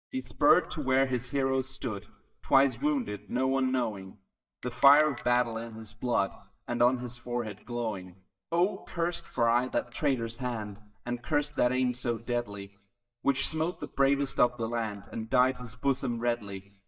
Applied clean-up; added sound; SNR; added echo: neural mask model DeepFilterNet 3.